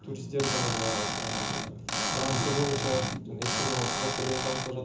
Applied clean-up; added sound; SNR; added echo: none; Cupboard open or close / Door; 0 dB; reverberation time 0.8 s.